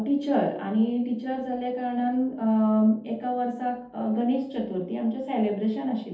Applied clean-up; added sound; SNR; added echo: none; none; none; reverberation time 0.6 s.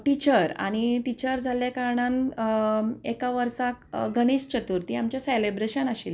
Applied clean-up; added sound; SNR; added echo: none; none; none; none.